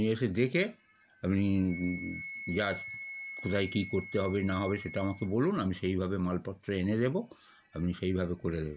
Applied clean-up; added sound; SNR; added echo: none; Wind instrument, woodwind instrument; 15 dB; none.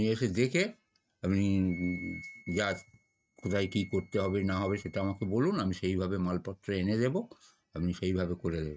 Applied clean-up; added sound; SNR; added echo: neural mask model RNNoise.